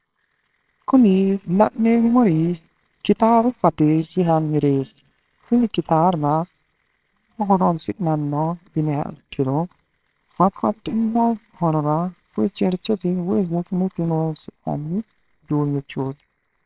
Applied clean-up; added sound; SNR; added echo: neural separator model SepFormer WHAMR!.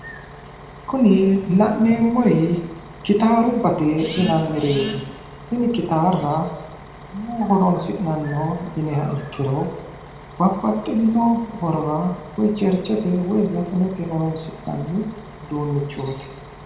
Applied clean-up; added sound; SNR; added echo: none; Bus; 19 dB; reverberation time 0.9 s.